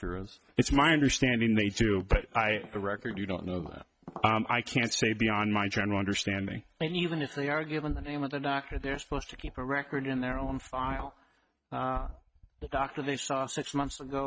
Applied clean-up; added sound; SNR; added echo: neural mask model RNNoise.